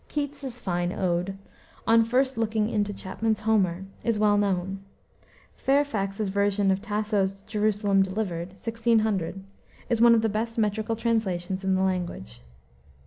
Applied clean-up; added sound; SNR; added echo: none; none; none; none.